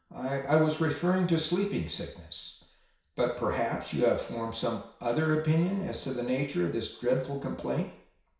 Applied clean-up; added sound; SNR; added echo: none; none; none; reverberation time 0.6 s.